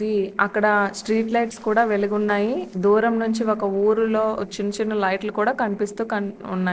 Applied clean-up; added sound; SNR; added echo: neural separator model SepFormer DNS4.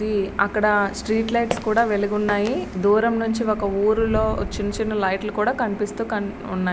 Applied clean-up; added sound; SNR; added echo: none; Walk, footsteps; 13 dB; none.